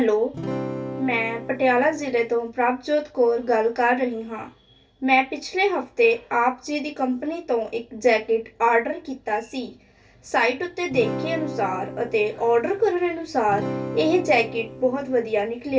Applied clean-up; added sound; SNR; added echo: none; Acoustic guitar / Strum; 9 dB; reverberation time 0.2 s.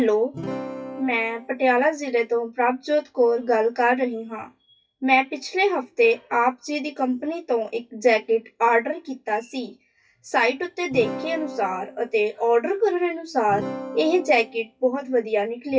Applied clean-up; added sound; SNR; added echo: classical method WPE with log-MMSE.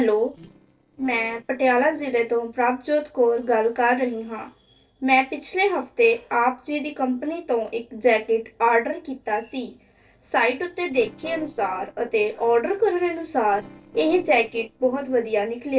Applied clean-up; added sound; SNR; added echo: neural separator model SepFormer DNS4.